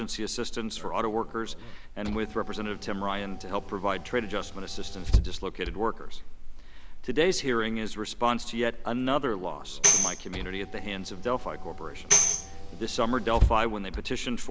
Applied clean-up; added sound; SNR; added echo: none; Engine / Car + Tambourine; -1 dB; none.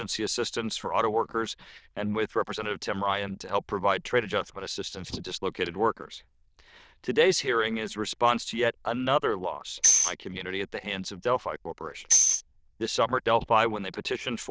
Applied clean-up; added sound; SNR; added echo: neural diffusion model UNIVERSE++.